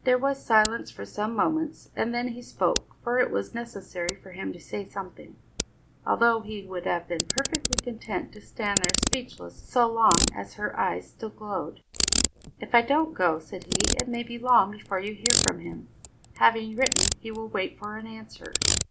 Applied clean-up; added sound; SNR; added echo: none; Ratchet, pawl; 3 dB; none.